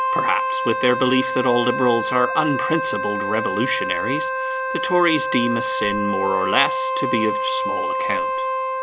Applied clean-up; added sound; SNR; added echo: none; Wind instrument, woodwind instrument; 1 dB; none.